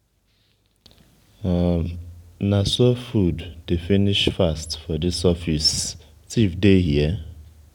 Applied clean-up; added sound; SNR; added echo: none; none; none; none.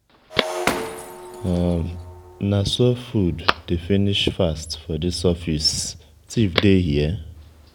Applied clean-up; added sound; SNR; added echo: none; Shatter + Telephone; 9 dB; none.